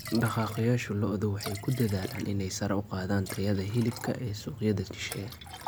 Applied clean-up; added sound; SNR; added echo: none; Liquid; 15 dB; none.